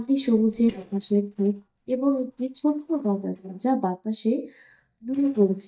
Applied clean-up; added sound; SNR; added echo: neural mask model DeepFilterNet 3.